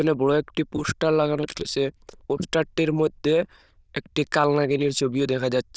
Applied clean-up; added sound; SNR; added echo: neural diffusion model UNIVERSE++.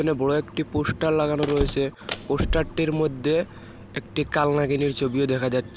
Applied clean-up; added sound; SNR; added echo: none; Slam; 10 dB; none.